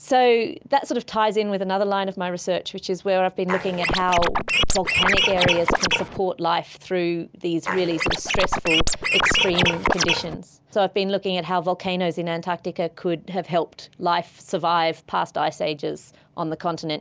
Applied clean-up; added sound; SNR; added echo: none; Scratching (performance technique); -2 dB; none.